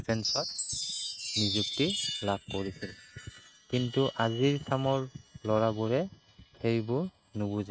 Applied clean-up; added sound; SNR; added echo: neural mask model RNNoise.